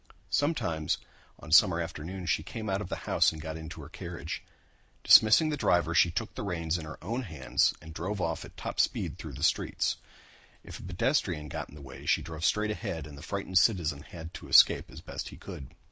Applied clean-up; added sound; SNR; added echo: none; none; none; none.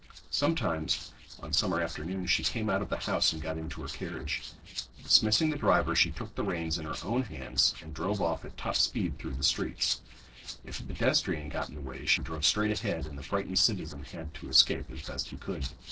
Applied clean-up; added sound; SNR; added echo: neural separator model SepFormer DNS4.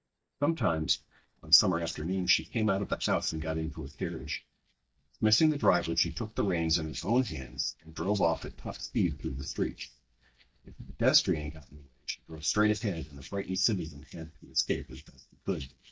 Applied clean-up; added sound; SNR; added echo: neural mask model DeepFilterNet 3.